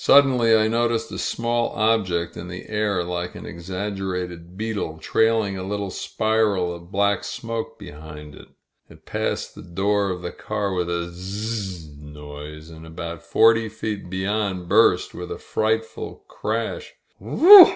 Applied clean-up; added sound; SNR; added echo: none; none; none; none.